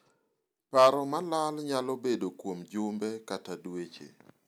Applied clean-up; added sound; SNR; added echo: none; none; none; none.